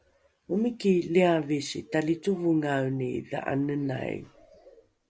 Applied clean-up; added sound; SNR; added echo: none; none; none; none.